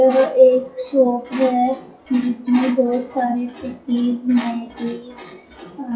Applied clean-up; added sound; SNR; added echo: classical method WPE with log-MMSE.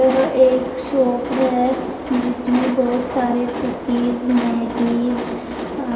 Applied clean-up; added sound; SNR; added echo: none; Train; 7 dB; reverberation time 2.7 s.